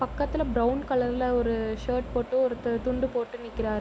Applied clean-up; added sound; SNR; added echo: none; none; none; none.